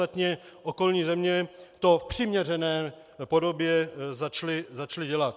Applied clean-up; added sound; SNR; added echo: none; none; none; none.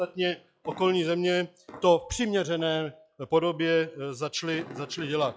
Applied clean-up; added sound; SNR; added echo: classical method log-MMSE.